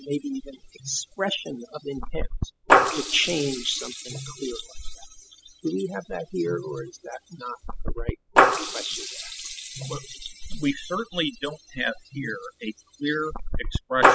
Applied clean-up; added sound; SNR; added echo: classical method spectral subtraction.